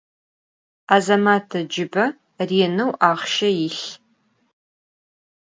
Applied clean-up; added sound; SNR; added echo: none; none; none; none.